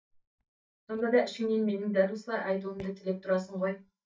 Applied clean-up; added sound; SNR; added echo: neural mask model DeepFilterNet 3.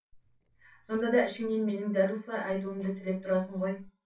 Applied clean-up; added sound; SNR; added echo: neural separator model SepFormer DNS4.